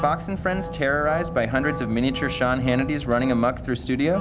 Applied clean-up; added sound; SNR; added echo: none; Fire + Wind instrument, woodwind instrument; 9 dB; none.